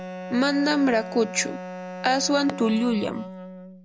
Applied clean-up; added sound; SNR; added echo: none; Wind instrument, woodwind instrument; 11 dB; none.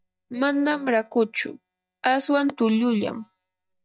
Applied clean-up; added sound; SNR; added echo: neural mask model DeepFilterNet 3.